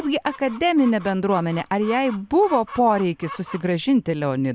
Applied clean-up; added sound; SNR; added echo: none; Chicken, rooster; 19 dB; none.